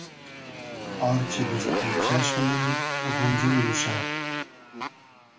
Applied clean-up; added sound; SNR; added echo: none; Motorcycle; 1 dB; reverberation time 0.3 s.